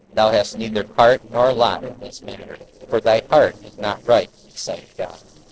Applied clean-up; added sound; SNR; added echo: neural separator model SepFormer DNS4.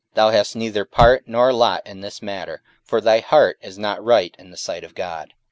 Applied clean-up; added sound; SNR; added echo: none; none; none; none.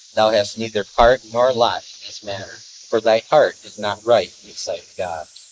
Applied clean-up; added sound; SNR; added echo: neural mask model Resemble Enhance denoiser.